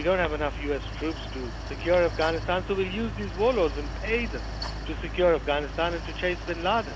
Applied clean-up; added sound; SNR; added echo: none; Mechanical fan; 7 dB; none.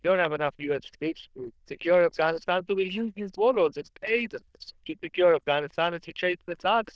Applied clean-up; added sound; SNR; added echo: neural diffusion model UNIVERSE++.